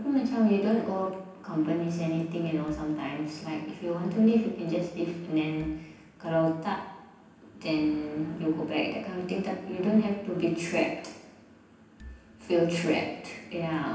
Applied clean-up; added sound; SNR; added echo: none; Marimba, xylophone; 19 dB; reverberation time 0.9 s.